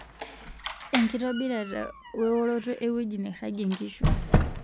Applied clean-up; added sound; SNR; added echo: none; Squeak; 1 dB; none.